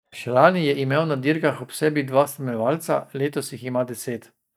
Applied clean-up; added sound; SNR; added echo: neural mask model DeepFilterNet 3.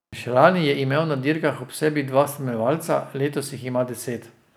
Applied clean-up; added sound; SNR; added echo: none; none; none; none.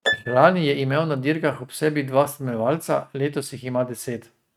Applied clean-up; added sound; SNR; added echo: neural mask model RNNoise.